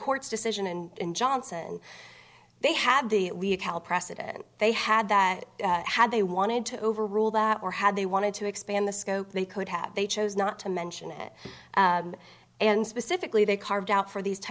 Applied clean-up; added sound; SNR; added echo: none; none; none; none.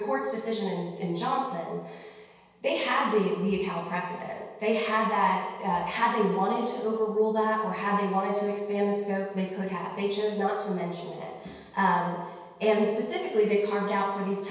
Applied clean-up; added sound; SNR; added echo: none; none; none; reverberation time 1.2 s.